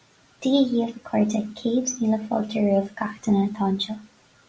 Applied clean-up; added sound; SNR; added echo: none; none; none; none.